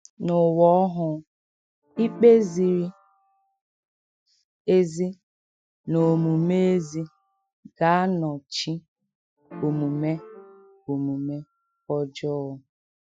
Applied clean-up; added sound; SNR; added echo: classical method Wiener filter.